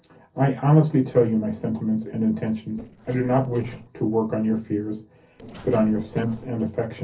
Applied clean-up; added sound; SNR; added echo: neural separator model SepFormer DNS4.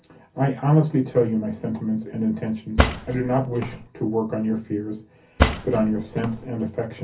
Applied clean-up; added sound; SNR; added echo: none; Cutlery, silverware / Drawer open or close; 1 dB; reverberation time 0.3 s.